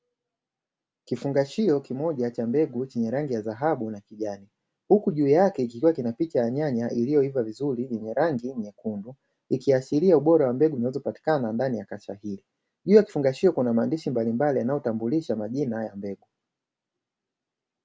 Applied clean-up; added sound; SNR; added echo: none; none; none; none.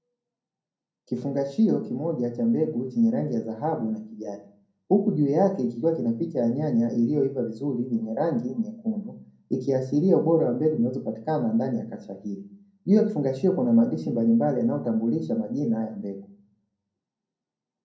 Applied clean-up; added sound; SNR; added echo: none; none; none; reverberation time 0.6 s.